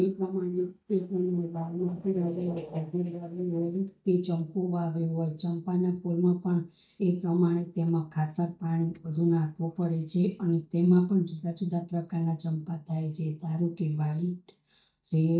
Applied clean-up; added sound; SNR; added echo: neural mask model DeepFilterNet 3.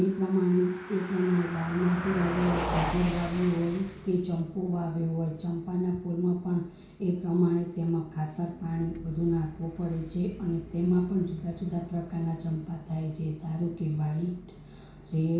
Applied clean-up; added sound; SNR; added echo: none; Car passing by; 12 dB; reverberation time 0.6 s.